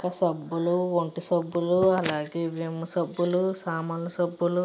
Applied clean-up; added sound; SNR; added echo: none; none; none; none.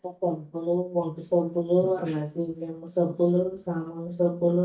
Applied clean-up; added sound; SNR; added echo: neural mask model DeepFilterNet 3.